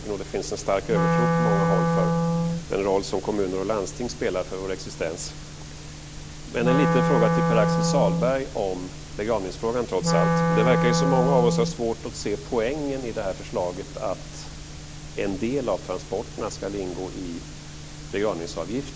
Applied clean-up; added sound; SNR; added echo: none; Wind instrument, woodwind instrument; -4 dB; none.